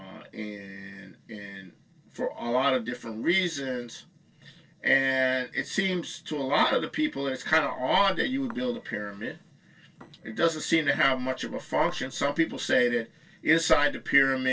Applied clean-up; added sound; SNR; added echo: neural separator model SepFormer DNS4.